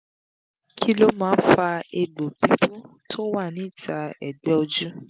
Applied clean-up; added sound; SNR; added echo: none; none; none; none.